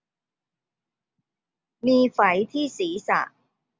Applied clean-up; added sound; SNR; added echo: none; none; none; none.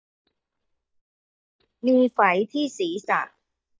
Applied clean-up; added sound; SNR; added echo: neural mask model DeepFilterNet 3.